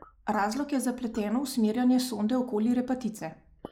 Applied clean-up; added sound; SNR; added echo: neural mask model Resemble Enhance denoiser.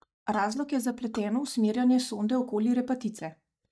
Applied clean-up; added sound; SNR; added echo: neural mask model DeepFilterNet 3.